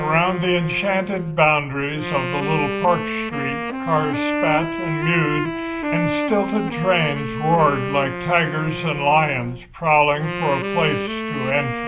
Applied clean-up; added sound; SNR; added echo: none; Wind instrument, woodwind instrument; 5 dB; none.